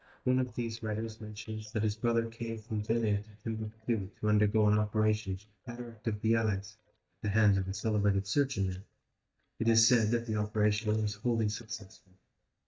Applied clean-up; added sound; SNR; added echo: neural mask model DeepFilterNet 3.